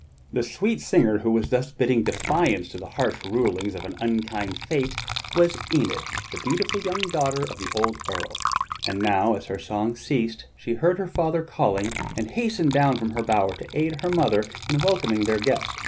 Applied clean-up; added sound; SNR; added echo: none; Water / Liquid; 10 dB; none.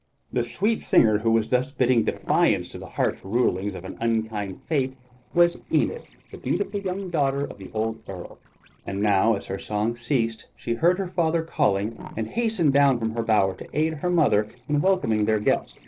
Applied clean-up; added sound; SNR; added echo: neural separator model SepFormer DNS4.